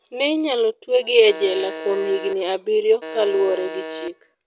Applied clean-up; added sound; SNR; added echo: none; Alarm; 12 dB; none.